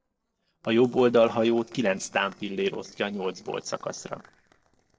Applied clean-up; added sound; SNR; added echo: neural separator model SepFormer DNS4.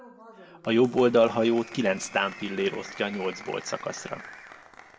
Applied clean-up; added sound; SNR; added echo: none; Applause; 18 dB; reverberation time 0.8 s.